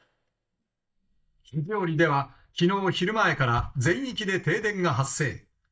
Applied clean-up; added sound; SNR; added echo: neural mask model DeepFilterNet 3.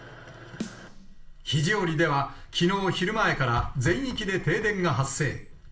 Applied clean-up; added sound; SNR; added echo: none; Snare drum; 18 dB; reverberation time 0.4 s.